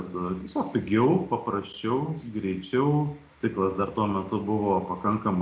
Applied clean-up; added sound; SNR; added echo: none; none; none; none.